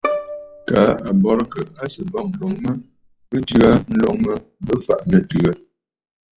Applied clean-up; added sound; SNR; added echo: classical method log-MMSE.